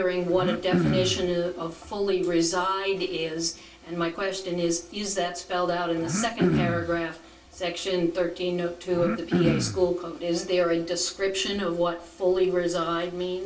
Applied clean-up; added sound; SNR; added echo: none; Cough; 1 dB; reverberation time 0.2 s.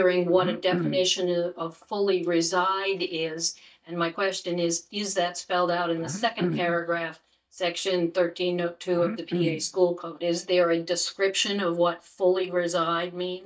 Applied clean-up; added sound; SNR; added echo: neural mask model DeepFilterNet 3.